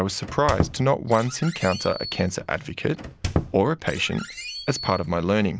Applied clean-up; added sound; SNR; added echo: none; Squeak; 8 dB; none.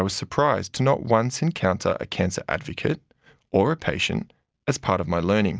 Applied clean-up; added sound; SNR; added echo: none; none; none; none.